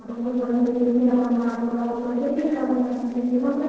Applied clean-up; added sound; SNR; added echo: neural separator model SepFormer DNS4.